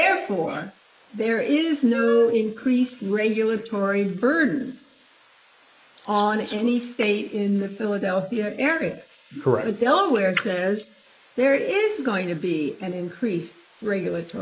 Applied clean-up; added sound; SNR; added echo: neural mask model Resemble Enhance denoiser.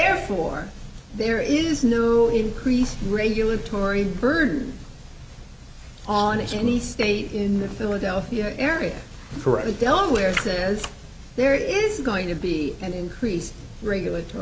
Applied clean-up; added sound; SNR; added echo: none; none; none; none.